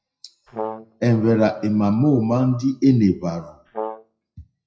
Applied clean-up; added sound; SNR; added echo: classical method WPE with log-MMSE.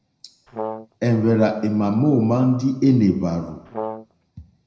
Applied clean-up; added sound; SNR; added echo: none; Brass instrument; 11 dB; reverberation time 0.8 s.